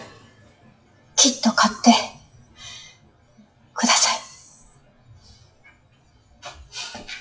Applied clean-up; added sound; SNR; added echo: classical method WPE with log-MMSE.